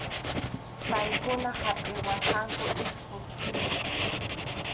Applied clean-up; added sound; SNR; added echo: none; Writing; -4 dB; none.